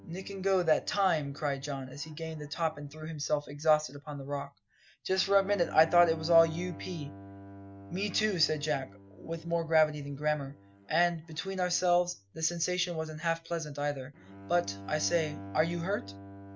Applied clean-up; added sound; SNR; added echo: none; Bowed string instrument; 17 dB; none.